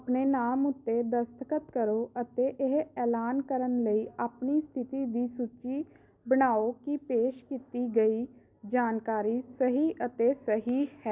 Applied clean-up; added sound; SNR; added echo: none; none; none; none.